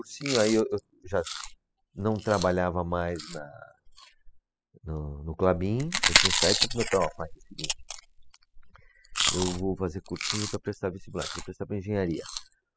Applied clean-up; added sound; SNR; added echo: classical method spectral subtraction.